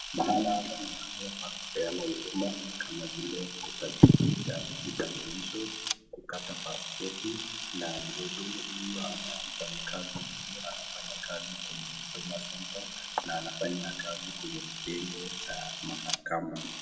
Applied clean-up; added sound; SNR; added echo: none; Camera; 6 dB; reverberation time 1.0 s.